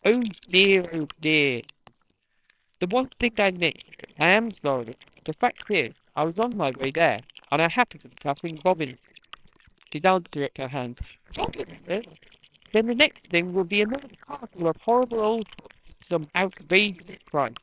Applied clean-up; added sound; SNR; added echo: neural separator model SepFormer WHAMR!.